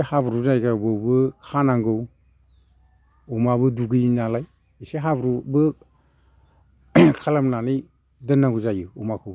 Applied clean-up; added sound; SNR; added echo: none; none; none; none.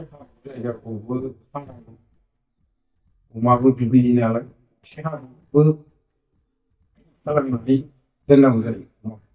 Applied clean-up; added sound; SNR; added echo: neural mask model DeepFilterNet 3.